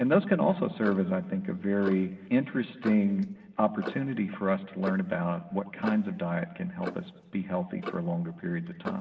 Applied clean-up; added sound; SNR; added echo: none; Clock; 15 dB; reverberation time 1.4 s.